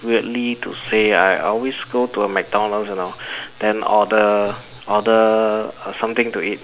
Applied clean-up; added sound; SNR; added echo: none; none; none; none.